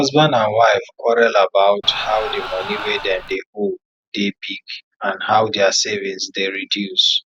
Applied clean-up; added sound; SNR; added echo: none; Crowd; 10 dB; none.